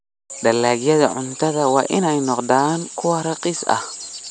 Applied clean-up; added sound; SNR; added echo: none; none; none; none.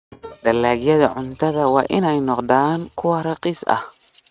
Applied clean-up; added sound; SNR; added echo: neural mask model RNNoise.